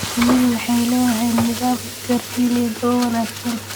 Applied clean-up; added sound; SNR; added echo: none; Frying (food); 9 dB; none.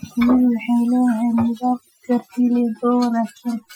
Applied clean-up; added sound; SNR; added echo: classical method Wiener filter.